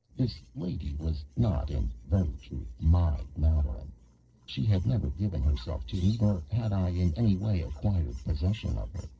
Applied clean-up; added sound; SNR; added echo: neural separator model SepFormer DNS4.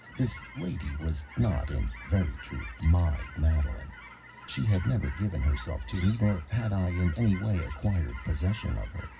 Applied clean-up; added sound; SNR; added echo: none; Chirp, tweet / Fowl; 18 dB; reverberation time 0.4 s.